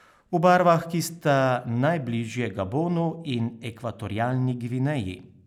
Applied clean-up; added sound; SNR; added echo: none; none; none; none.